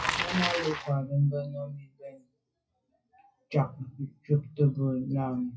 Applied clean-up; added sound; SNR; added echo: classical method WPE with log-MMSE.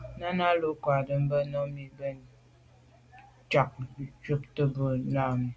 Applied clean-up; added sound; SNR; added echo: none; none; none; none.